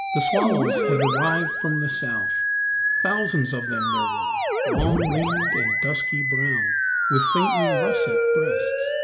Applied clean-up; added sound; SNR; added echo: none; Musical instrument; -5 dB; none.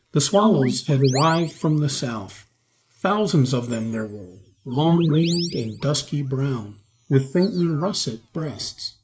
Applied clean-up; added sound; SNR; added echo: neural mask model Resemble Enhance denoiser.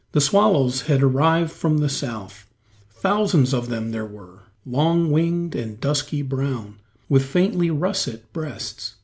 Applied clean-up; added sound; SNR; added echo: none; none; none; none.